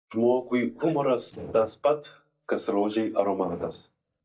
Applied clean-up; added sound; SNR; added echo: neural mask model DeepFilterNet 3.